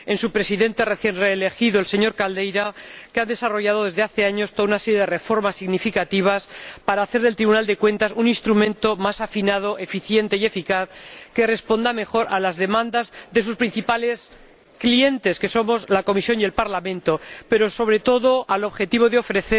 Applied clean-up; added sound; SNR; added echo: none; none; none; none.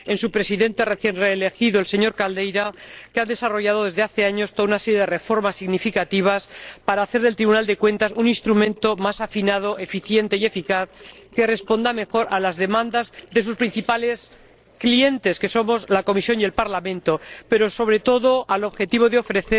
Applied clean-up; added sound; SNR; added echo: neural separator model SepFormer DNS4.